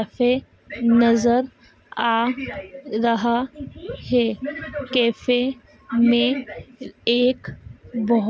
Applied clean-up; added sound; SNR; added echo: none; none; none; none.